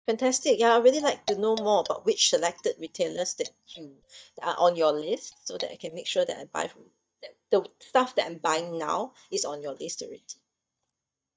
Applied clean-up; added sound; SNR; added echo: neural mask model DeepFilterNet 3.